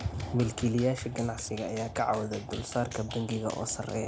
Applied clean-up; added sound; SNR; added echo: none; Clapping; 18 dB; none.